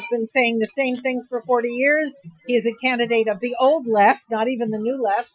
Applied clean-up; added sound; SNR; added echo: classical method Wiener filter.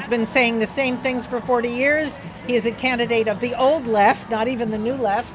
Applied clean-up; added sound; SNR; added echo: none; none; none; none.